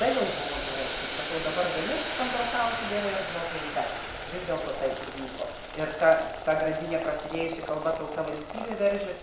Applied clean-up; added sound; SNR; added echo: none; Boiling; 6 dB; none.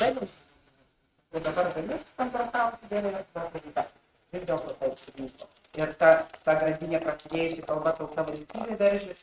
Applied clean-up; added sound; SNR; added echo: neural mask model RNNoise.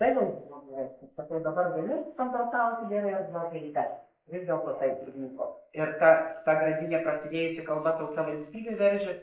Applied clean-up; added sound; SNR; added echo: neural mask model Resemble Enhance denoiser.